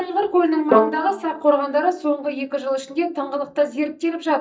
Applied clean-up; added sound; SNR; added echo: neural mask model DeepFilterNet 3.